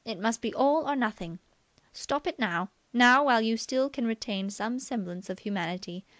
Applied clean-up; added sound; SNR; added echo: none; none; none; none.